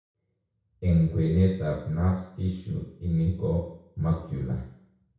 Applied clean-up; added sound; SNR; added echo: none; none; none; reverberation time 0.6 s.